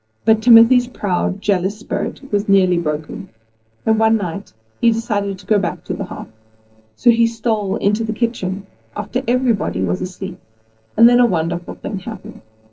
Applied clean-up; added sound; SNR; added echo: neural separator model SepFormer DNS4.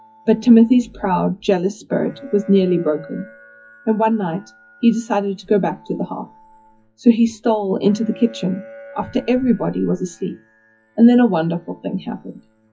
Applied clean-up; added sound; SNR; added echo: classical method WPE with log-MMSE.